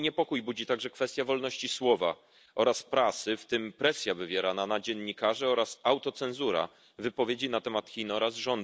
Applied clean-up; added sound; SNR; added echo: none; none; none; none.